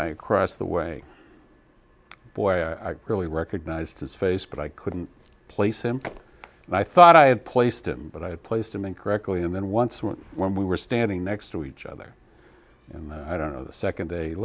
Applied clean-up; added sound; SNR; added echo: none; none; none; none.